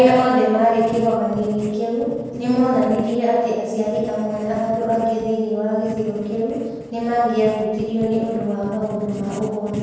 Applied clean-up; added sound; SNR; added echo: none; Writing; 15 dB; reverberation time 1.2 s.